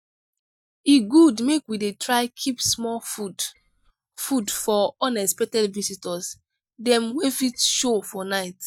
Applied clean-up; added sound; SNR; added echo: neural mask model DeepFilterNet 3.